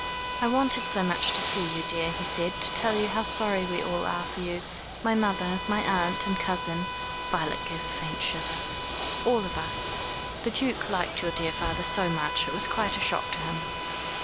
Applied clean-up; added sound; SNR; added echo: none; Ocean / Boat, Water vehicle + Bowed string instrument; 3 dB; none.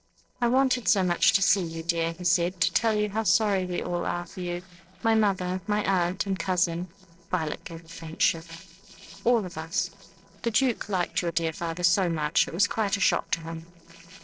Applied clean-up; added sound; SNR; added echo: neural separator model SepFormer DNS4.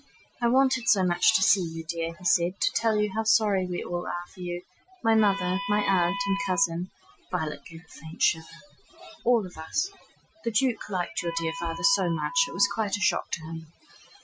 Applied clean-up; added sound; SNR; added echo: classical method Wiener filter.